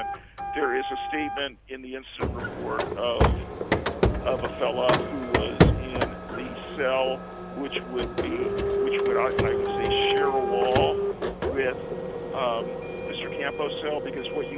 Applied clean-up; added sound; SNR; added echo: none; Printer; -3 dB; none.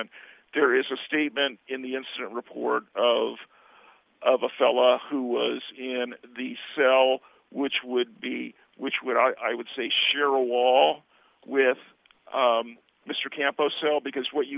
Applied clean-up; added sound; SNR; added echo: none; none; none; none.